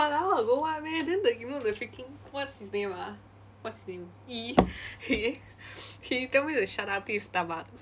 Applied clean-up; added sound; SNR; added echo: none; none; none; none.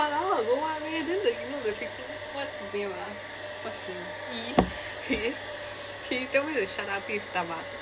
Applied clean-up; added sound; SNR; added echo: none; Domestic sounds, home sounds; 7 dB; none.